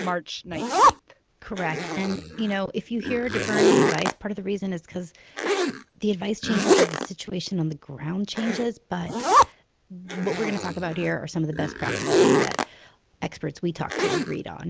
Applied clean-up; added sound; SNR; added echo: none; Zipper (clothing); -4 dB; none.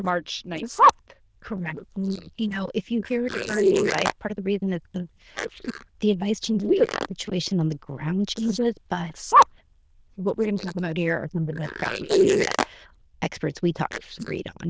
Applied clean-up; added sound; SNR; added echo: neural diffusion model UNIVERSE++.